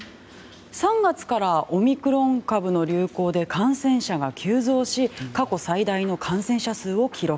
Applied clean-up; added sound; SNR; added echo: none; none; none; none.